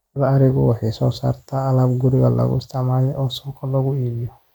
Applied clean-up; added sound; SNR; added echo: neural mask model Resemble Enhance denoiser.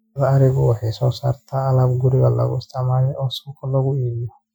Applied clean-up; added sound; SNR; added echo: classical method Wiener filter.